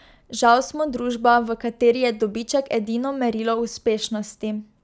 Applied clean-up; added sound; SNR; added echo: none; none; none; none.